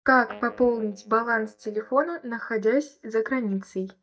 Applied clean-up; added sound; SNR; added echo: neural mask model DeepFilterNet 3.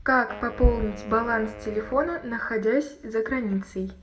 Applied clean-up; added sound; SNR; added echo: none; Wind instrument, woodwind instrument; 18 dB; reverberation time 0.6 s.